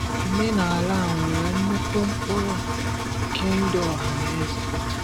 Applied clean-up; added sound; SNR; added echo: none; Engine; 0 dB; none.